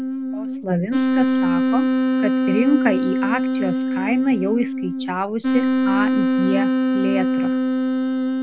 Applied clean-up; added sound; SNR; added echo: none; Wind instrument, woodwind instrument; -5 dB; none.